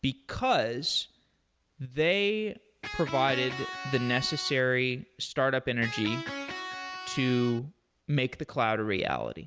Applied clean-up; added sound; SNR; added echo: none; Electric guitar; 8 dB; none.